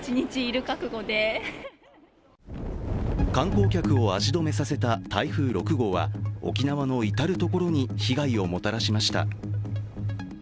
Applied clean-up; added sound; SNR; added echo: none; none; none; none.